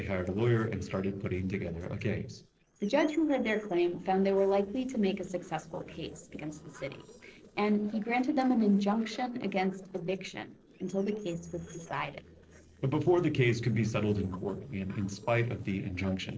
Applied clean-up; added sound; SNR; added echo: neural separator model SepFormer DNS4.